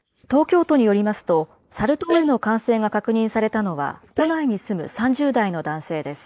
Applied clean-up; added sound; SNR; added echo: neural mask model Resemble Enhance denoiser.